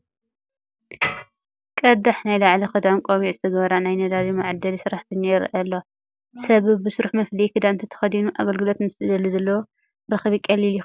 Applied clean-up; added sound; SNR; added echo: none; none; none; none.